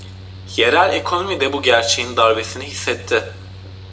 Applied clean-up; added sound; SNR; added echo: none; Mechanical fan; 16 dB; reverberation time 0.7 s.